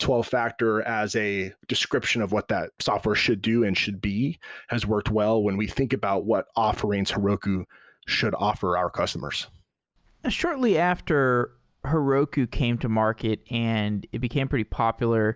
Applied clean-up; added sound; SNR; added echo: none; none; none; none.